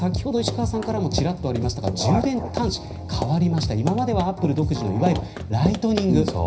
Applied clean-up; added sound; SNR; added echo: none; Run; 12 dB; reverberation time 0.4 s.